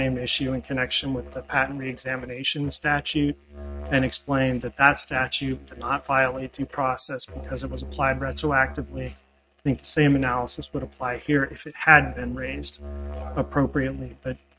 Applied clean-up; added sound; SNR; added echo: neural mask model RNNoise.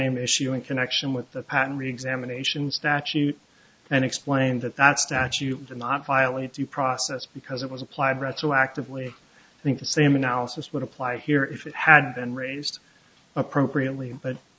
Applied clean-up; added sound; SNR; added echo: none; none; none; none.